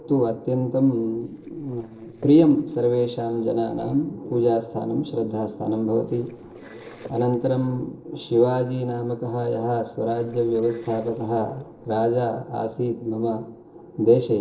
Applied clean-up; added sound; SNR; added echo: neural separator model SepFormer DNS4.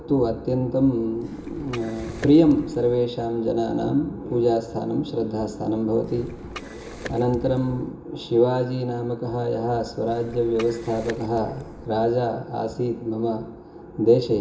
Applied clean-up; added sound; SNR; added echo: none; Liquid; 17 dB; reverberation time 0.2 s.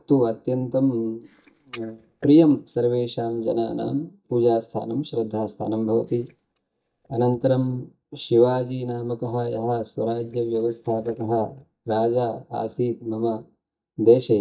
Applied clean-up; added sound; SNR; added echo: neural mask model DeepFilterNet 3.